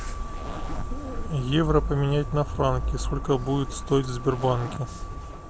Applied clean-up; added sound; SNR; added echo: none; Zipper (clothing); 19 dB; none.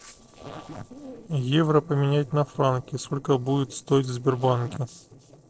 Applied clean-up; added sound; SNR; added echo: neural separator model SepFormer DNS4.